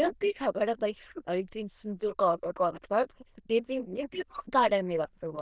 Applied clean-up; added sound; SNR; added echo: neural diffusion model UNIVERSE++.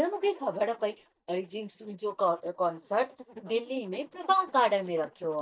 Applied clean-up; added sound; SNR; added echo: neural mask model DeepFilterNet 3.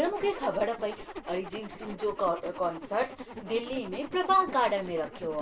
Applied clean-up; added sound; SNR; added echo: none; Zipper (clothing); 12 dB; none.